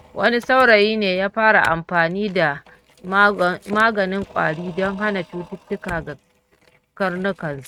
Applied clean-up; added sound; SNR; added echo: neural mask model RNNoise.